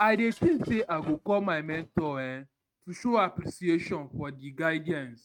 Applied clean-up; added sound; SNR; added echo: neural mask model RNNoise.